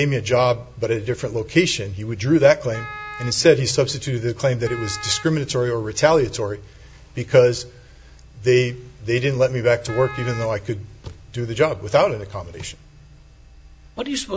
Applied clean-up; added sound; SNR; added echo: none; Wind instrument, woodwind instrument; 16 dB; none.